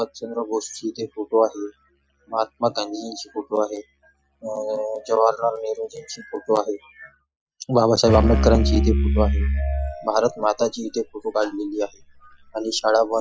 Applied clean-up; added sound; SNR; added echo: classical method Wiener filter.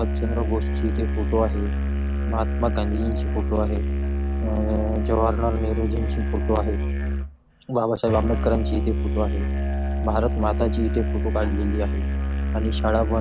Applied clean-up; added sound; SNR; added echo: none; Musical instrument; -3 dB; none.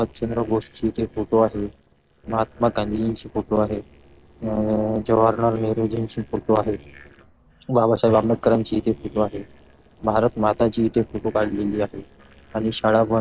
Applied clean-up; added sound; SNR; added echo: neural separator model SepFormer DNS4.